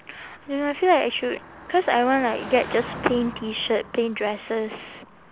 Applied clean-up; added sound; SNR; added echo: none; Car passing by; 16 dB; none.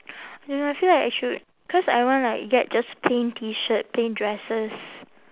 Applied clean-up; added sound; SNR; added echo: none; none; none; none.